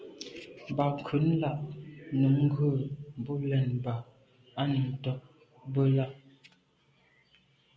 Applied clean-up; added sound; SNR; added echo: none; none; none; none.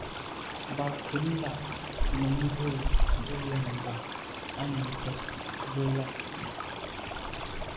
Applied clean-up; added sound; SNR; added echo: none; Stream; -2 dB; none.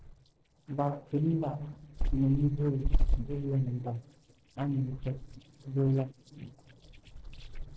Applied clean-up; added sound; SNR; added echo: neural separator model SepFormer DNS4.